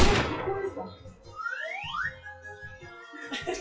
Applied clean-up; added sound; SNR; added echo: classical method WPE with log-MMSE.